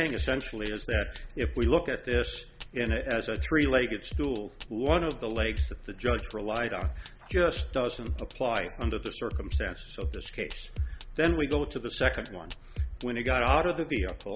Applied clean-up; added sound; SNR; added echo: none; Drum kit; 5 dB; none.